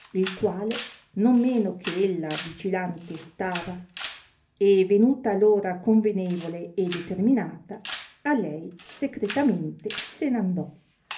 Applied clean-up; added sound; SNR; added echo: none; Camera; 15 dB; reverberation time 0.3 s.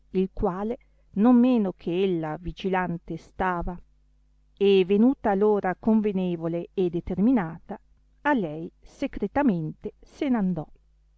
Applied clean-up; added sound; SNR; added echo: none; none; none; none.